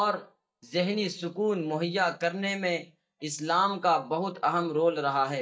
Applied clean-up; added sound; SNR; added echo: neural mask model DeepFilterNet 3.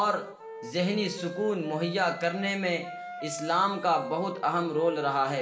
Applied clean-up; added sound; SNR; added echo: none; Wind instrument, woodwind instrument; 12 dB; reverberation time 1.0 s.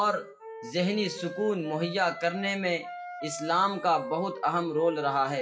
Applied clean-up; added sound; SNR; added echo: classical method WPE with log-MMSE.